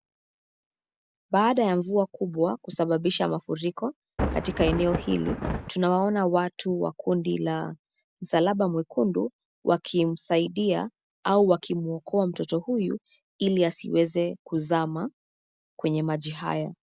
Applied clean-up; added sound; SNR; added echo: none; Thunder; 3 dB; none.